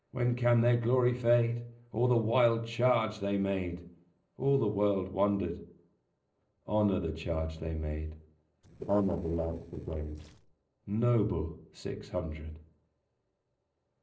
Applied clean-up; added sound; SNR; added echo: neural separator model SepFormer DNS4.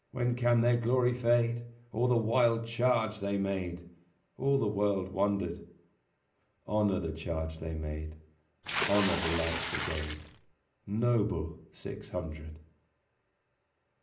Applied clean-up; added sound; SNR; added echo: none; Water / Splash, splatter; 2 dB; reverberation time 0.5 s.